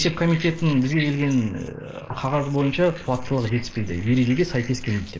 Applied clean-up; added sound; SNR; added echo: neural mask model Resemble Enhance denoiser.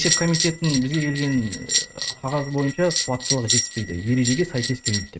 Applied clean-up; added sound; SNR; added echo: neural mask model RNNoise.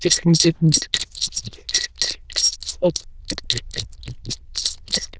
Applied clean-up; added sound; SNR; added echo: neural diffusion model UNIVERSE++.